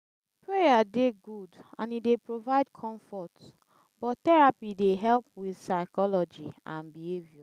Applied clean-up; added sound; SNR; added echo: none; none; none; none.